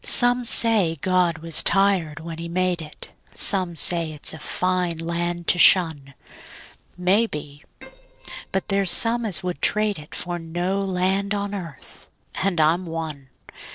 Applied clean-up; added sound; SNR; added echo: neural separator model SepFormer DNS4.